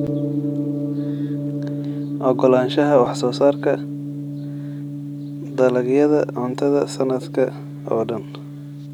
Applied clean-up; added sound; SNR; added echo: none; Gong; 5 dB; none.